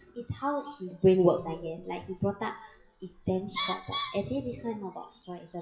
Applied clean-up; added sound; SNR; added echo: classical method WPE with log-MMSE.